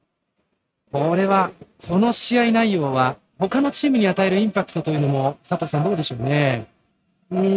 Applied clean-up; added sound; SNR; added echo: neural mask model RNNoise.